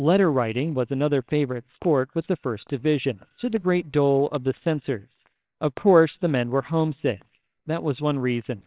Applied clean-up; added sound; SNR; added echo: neural separator model SepFormer WHAMR!.